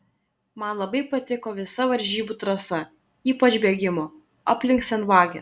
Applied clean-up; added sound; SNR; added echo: none; none; none; none.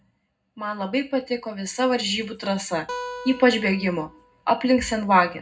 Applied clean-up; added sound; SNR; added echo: none; Acoustic guitar; 14 dB; reverberation time 0.3 s.